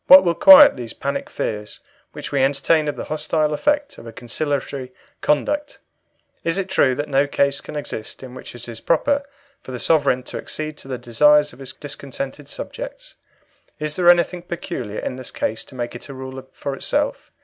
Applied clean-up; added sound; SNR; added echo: none; none; none; none.